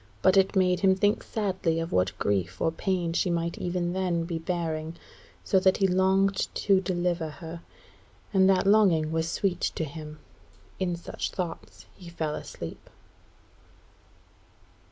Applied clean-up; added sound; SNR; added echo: none; none; none; none.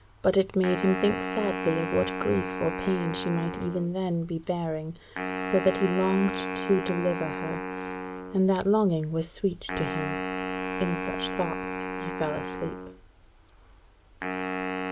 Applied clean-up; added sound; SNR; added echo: none; Wind instrument, woodwind instrument; 5 dB; none.